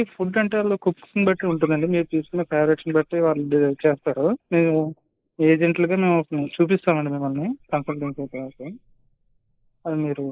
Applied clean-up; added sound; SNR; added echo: neural mask model Resemble Enhance denoiser.